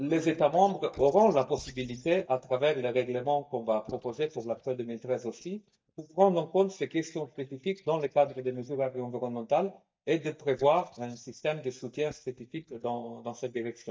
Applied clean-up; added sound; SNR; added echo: neural mask model DeepFilterNet 3.